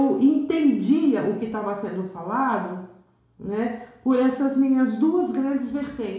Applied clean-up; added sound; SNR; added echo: none; none; none; reverberation time 0.7 s.